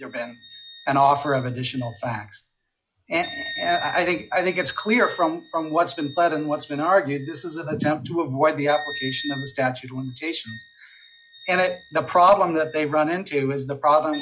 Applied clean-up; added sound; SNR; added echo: classical method log-MMSE.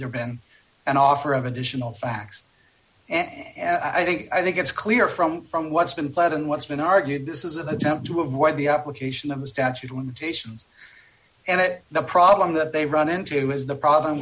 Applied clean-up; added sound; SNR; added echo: none; none; none; none.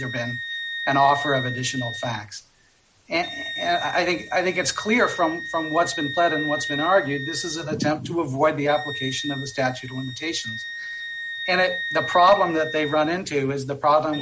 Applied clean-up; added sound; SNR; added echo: none; Wind instrument, woodwind instrument; 9 dB; none.